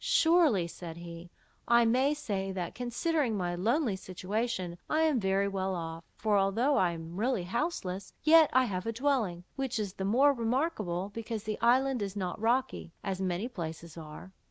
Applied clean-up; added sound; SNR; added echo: none; none; none; none.